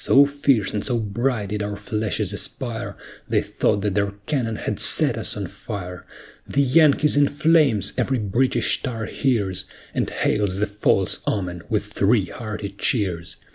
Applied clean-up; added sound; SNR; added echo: none; none; none; none.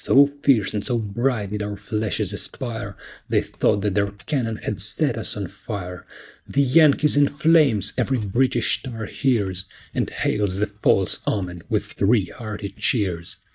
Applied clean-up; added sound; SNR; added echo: neural mask model DeepFilterNet 3.